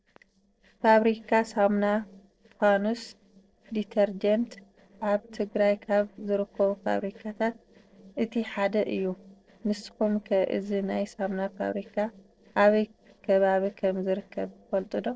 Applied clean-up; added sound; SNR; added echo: neural separator model SepFormer DNS4.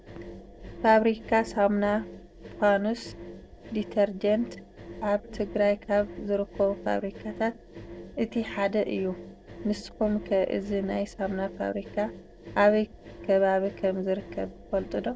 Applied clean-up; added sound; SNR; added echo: none; Engine; 15 dB; none.